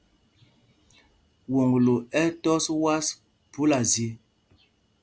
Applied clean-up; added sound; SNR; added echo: none; none; none; none.